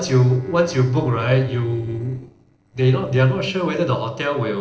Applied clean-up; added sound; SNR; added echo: neural separator model SepFormer DNS4.